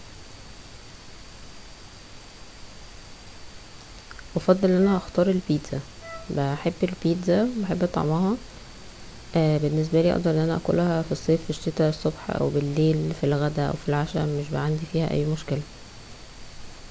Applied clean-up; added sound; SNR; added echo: none; Wind instrument, woodwind instrument; 20 dB; none.